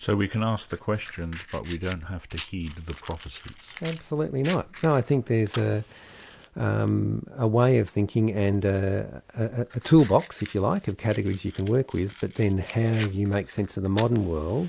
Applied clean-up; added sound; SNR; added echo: none; Fire; 18 dB; none.